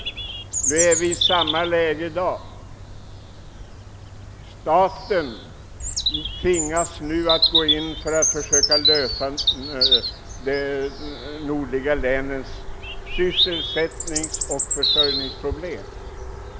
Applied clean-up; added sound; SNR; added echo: none; Bird vocalization, bird call, bird song; 0 dB; none.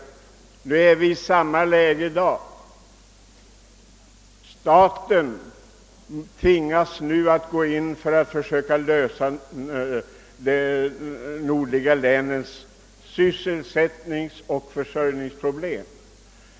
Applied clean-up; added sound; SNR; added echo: none; none; none; none.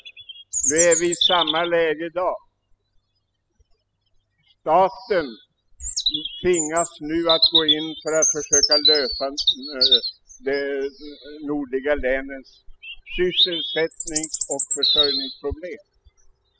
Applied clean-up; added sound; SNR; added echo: classical method spectral subtraction.